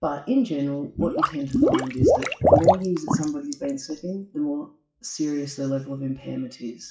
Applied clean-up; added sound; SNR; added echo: classical method WPE with log-MMSE.